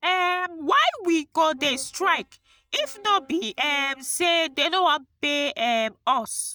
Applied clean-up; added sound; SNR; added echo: neural mask model DeepFilterNet 3.